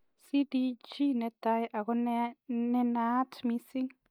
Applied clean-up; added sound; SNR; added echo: neural mask model DeepFilterNet 3.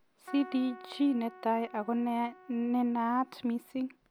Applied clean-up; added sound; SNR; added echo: none; Keyboard (musical); 19 dB; none.